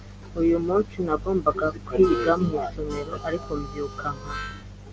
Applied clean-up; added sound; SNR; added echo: none; Harmonica; 13 dB; none.